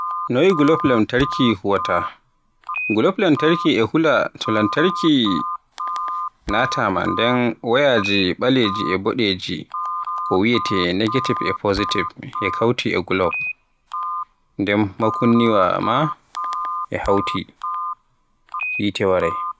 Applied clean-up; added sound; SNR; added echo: none; Telephone; 7 dB; none.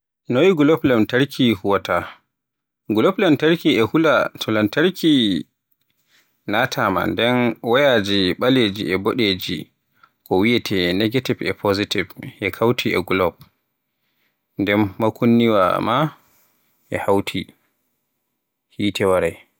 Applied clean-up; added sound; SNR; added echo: none; none; none; none.